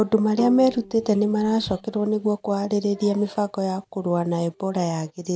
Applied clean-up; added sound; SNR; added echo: none; Bowed string instrument; 19 dB; none.